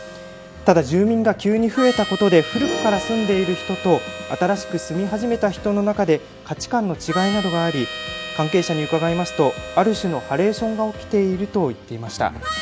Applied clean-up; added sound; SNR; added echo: none; Harmonica; 12 dB; none.